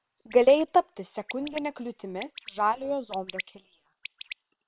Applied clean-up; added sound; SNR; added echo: neural separator model SepFormer WHAM!.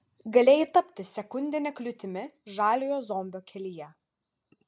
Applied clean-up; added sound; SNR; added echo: none; none; none; none.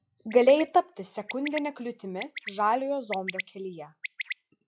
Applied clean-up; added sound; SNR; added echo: classical method log-MMSE.